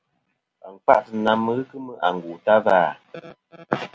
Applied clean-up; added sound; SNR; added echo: none; none; none; none.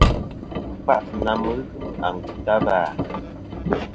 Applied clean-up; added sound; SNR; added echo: none; Engine; 0 dB; none.